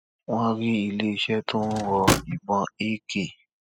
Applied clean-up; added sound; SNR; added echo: classical method spectral subtraction.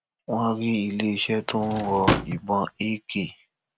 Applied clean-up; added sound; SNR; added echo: none; Drawer open or close / Wood; 2 dB; none.